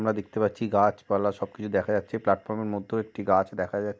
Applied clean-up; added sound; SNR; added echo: none; none; none; none.